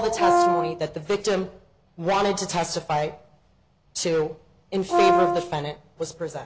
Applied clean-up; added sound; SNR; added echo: none; Brass instrument; -5 dB; none.